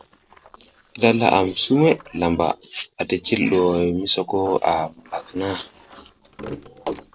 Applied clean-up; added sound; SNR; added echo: neural separator model SepFormer DNS4.